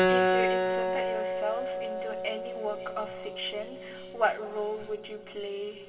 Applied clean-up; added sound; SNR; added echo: none; Keyboard (musical); -4 dB; reverberation time 2.9 s.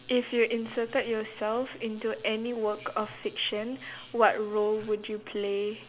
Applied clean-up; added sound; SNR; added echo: none; none; none; none.